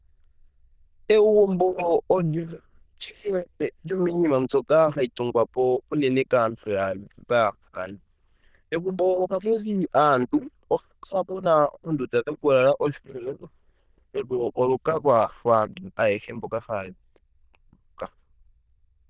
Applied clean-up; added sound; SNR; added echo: neural diffusion model UNIVERSE++.